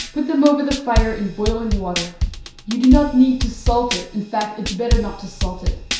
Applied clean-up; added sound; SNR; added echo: none; Drum kit; 3 dB; reverberation time 0.6 s.